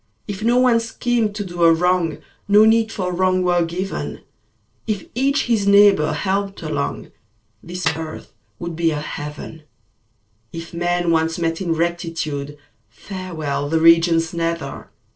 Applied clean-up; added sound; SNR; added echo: neural separator model SepFormer DNS4.